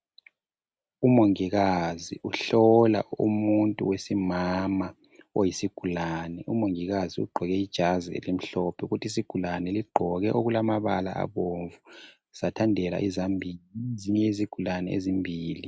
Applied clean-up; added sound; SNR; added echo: none; none; none; none.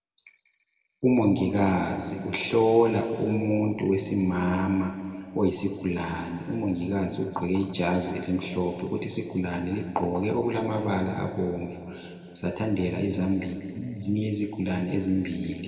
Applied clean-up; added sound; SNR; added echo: none; none; none; reverberation time 2.2 s.